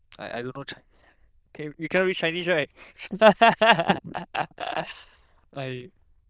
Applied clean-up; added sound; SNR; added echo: neural diffusion model UNIVERSE++.